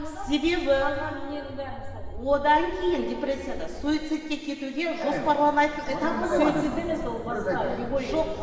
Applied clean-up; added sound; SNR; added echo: none; Walk, footsteps; 10 dB; reverberation time 2.7 s.